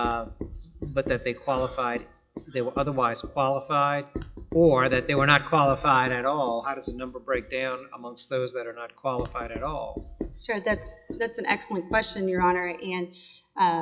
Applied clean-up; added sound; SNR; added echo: classical method log-MMSE.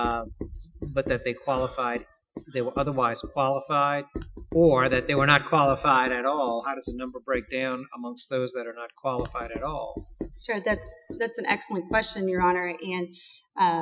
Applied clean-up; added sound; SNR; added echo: classical method Wiener filter.